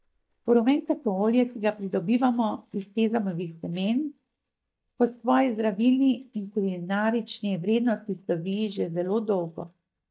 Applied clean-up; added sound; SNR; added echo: neural mask model DeepFilterNet 3.